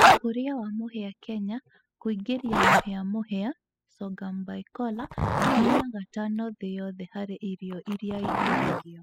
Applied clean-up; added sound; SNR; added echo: classical method spectral subtraction.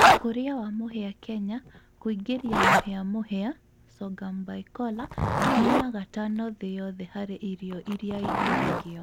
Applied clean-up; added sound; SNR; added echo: none; Zipper (clothing); -3 dB; none.